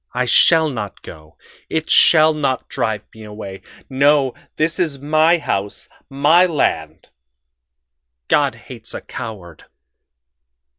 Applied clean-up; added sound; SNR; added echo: none; none; none; none.